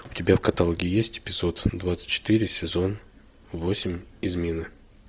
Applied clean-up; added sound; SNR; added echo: none; none; none; none.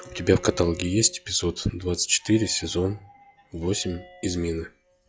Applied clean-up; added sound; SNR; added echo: classical method log-MMSE.